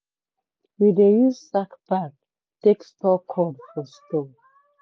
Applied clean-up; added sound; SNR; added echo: none; none; none; none.